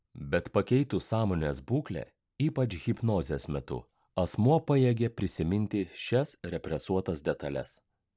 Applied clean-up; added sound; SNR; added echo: none; none; none; none.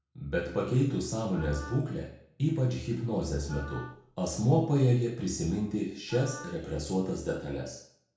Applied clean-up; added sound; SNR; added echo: none; Wind instrument, woodwind instrument; 17 dB; reverberation time 0.6 s.